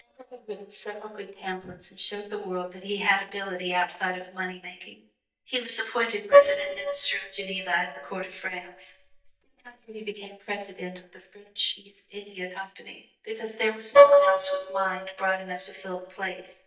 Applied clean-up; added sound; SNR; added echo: neural mask model DeepFilterNet 3.